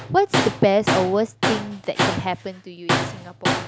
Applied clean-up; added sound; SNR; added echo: none; Tools; 1 dB; none.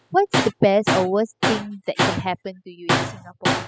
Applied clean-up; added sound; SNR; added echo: classical method spectral subtraction.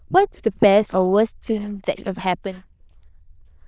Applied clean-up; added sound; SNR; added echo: neural diffusion model UNIVERSE++.